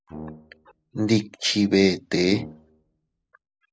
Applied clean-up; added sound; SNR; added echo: none; Brass instrument; 18 dB; none.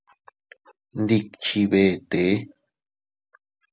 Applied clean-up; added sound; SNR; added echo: none; none; none; none.